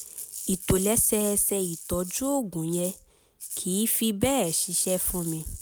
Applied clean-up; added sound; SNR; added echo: none; Rattle (instrument); 14 dB; none.